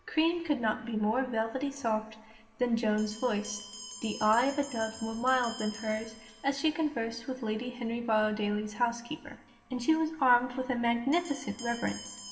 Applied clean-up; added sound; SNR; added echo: none; Bell; 19 dB; reverberation time 1.3 s.